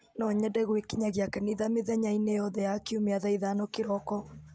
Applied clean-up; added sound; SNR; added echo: none; none; none; none.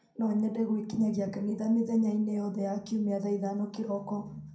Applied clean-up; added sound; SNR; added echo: none; none; none; reverberation time 0.6 s.